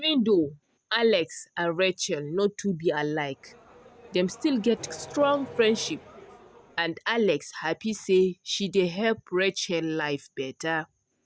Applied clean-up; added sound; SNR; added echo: none; Accelerating, revving, vroom; 18 dB; none.